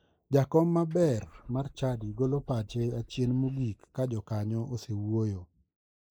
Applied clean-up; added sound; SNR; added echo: neural mask model Resemble Enhance denoiser.